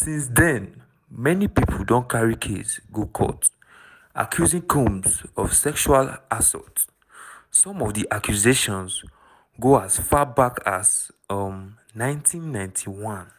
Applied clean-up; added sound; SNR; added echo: none; none; none; none.